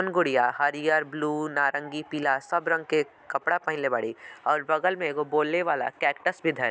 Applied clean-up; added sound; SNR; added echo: none; none; none; none.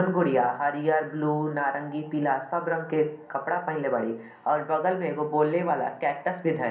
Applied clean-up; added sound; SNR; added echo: none; none; none; reverberation time 0.6 s.